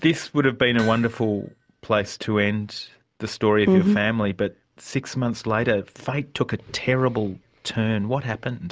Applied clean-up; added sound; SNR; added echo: none; Hammer; 17 dB; none.